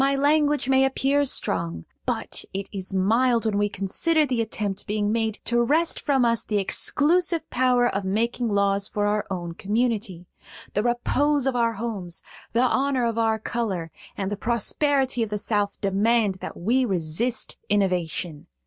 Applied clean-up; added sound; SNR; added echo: none; none; none; none.